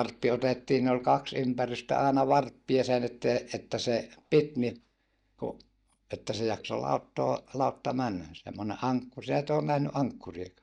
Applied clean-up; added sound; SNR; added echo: neural mask model DeepFilterNet 3.